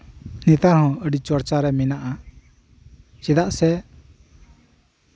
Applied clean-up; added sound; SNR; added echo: none; none; none; none.